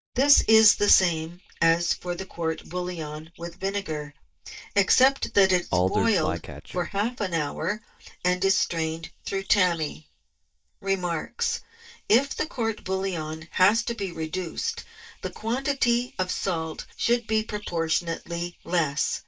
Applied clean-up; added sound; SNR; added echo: neural mask model DeepFilterNet 3.